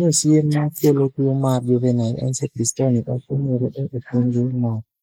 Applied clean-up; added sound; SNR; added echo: neural mask model Resemble Enhance denoiser.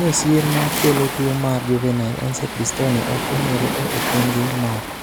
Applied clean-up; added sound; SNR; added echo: none; Waves, surf; 4 dB; none.